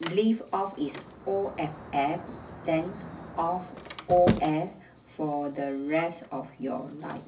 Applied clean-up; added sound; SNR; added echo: none; Sliding door; 8 dB; reverberation time 0.4 s.